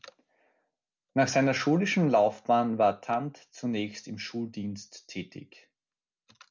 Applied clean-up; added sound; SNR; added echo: none; none; none; none.